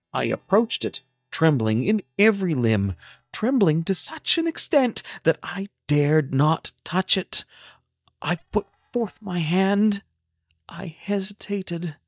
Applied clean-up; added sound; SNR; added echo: neural mask model DeepFilterNet 3.